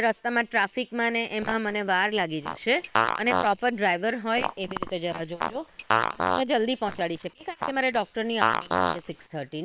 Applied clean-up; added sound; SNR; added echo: neural separator model SepFormer WHAM!.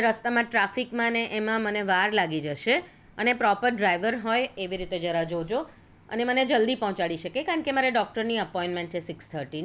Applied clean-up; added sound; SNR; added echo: none; none; none; none.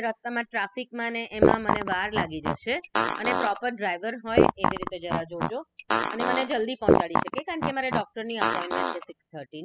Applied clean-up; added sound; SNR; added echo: classical method spectral subtraction.